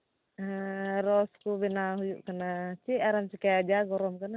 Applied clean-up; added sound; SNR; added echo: none; none; none; none.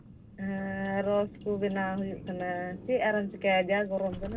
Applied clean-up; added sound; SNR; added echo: none; Car; 14 dB; reverberation time 0.2 s.